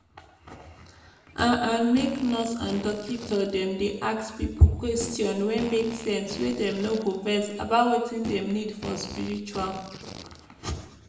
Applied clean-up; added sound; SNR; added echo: none; Fart; 15 dB; reverberation time 0.9 s.